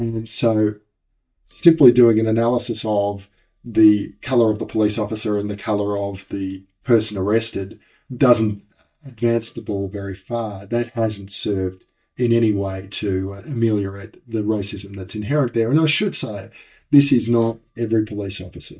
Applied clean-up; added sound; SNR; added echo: neural mask model DeepFilterNet 3.